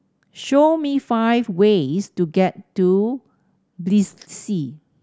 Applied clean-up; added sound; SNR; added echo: none; none; none; none.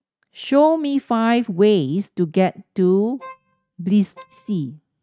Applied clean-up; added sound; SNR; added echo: neural mask model RNNoise.